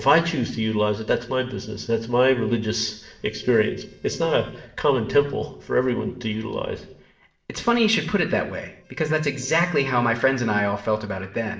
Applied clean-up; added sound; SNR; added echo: neural separator model SepFormer DNS4.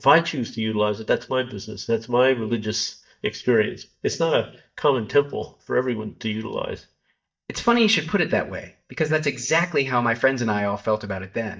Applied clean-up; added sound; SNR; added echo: neural mask model DeepFilterNet 3.